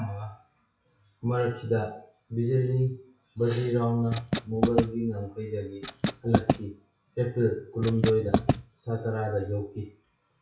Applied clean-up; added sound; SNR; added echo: classical method WPE with log-MMSE.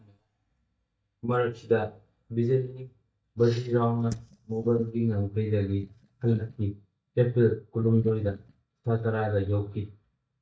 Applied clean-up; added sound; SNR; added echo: neural mask model DeepFilterNet 3.